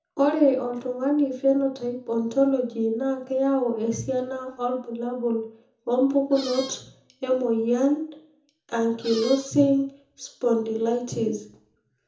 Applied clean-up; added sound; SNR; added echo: none; Squeak; 13 dB; reverberation time 0.6 s.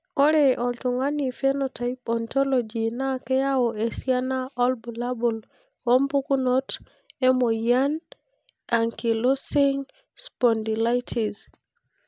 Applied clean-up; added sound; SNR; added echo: none; none; none; none.